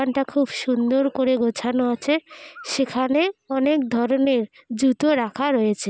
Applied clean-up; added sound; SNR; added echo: none; none; none; none.